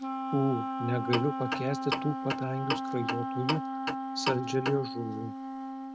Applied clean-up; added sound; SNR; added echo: none; Wind instrument, woodwind instrument + Clock; 1 dB; none.